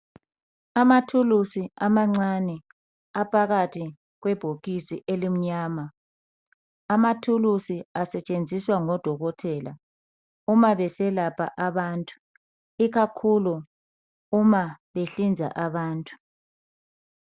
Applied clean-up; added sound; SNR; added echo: none; none; none; none.